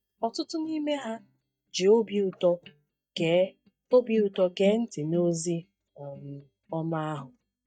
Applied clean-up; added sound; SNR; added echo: neural mask model DeepFilterNet 3.